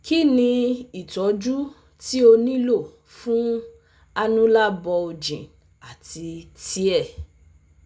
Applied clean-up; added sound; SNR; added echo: none; none; none; none.